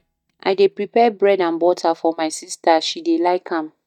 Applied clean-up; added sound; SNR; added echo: neural mask model DeepFilterNet 3.